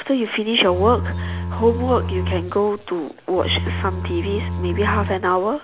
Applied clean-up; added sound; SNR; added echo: none; Bowed string instrument; 4 dB; none.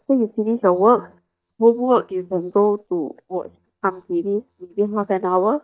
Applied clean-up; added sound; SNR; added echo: neural mask model DeepFilterNet 3.